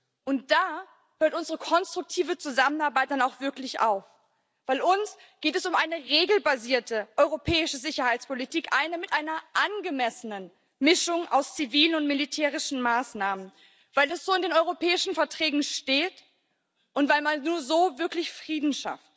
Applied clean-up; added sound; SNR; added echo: none; none; none; none.